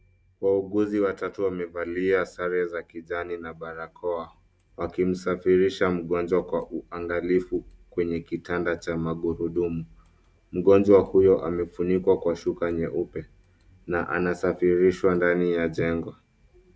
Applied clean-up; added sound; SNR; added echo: none; none; none; none.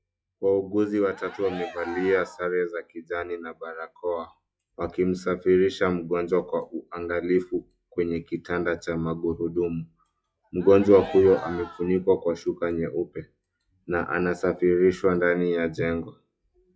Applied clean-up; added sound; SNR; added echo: classical method log-MMSE.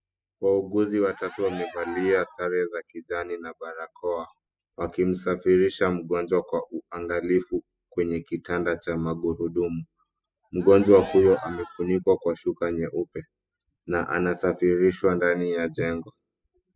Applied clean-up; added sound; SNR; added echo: classical method spectral subtraction.